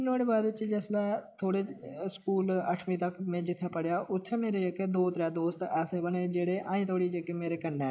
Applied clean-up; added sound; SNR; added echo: neural mask model Resemble Enhance denoiser.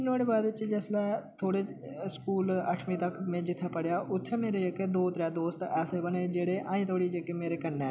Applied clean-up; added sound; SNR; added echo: none; none; none; none.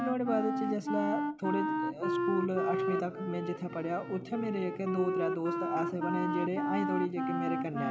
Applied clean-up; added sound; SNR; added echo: none; Wind instrument, woodwind instrument; 0 dB; none.